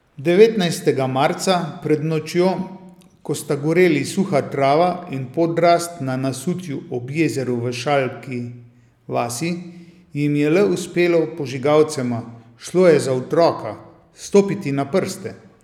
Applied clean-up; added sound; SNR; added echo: none; none; none; none.